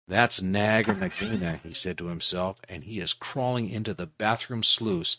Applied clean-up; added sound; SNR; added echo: neural mask model RNNoise.